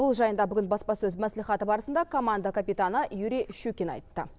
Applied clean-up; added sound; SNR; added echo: none; none; none; none.